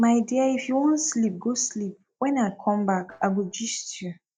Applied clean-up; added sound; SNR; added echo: neural mask model DeepFilterNet 3.